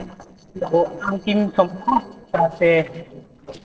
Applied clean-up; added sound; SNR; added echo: neural separator model SepFormer DNS4.